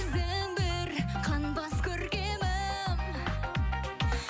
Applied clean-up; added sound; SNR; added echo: none; none; none; none.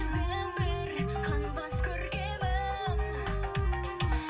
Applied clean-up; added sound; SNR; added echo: none; Wind instrument, woodwind instrument; 8 dB; reverberation time 0.2 s.